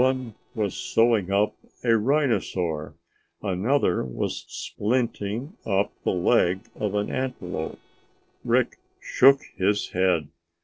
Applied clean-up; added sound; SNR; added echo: neural separator model SepFormer DNS4.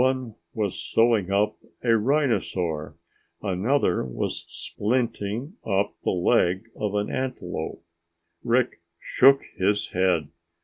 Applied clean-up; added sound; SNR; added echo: none; none; none; none.